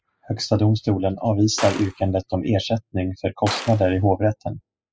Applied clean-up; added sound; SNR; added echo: classical method spectral subtraction.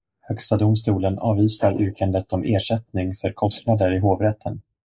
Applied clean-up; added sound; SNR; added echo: neural mask model Resemble Enhance denoiser.